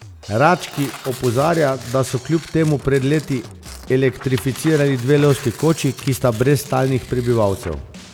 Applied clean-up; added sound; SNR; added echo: none; Tearing + Drum kit; 17 dB; none.